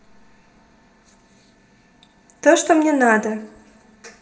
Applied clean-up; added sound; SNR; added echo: none; none; none; reverberation time 0.6 s.